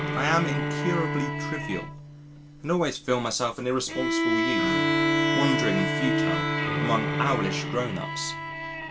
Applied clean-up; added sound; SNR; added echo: none; Bowed string instrument + Bowed string instrument; -2 dB; none.